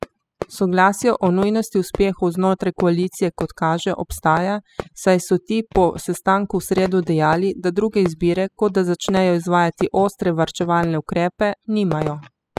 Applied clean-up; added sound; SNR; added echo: classical method spectral subtraction.